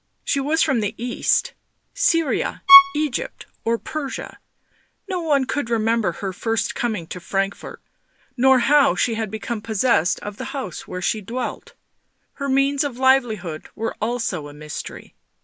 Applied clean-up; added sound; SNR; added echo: none; Bowed string instrument; -5 dB; none.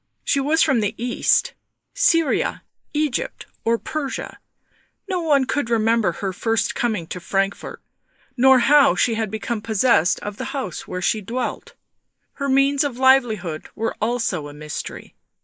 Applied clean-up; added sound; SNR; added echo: neural mask model Resemble Enhance denoiser.